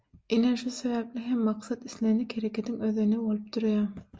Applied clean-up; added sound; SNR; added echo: none; none; none; none.